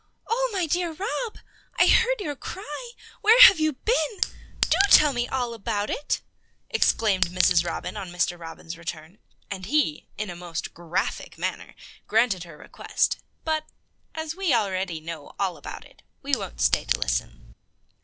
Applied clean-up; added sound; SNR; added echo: none; Chink, clink; 3 dB; none.